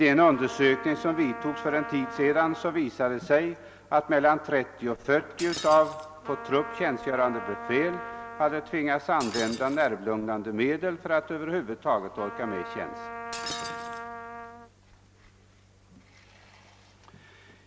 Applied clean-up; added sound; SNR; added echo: none; Shatter + Trumpet; 13 dB; none.